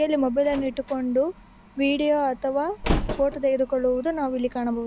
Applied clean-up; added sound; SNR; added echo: none; Slam; 9 dB; none.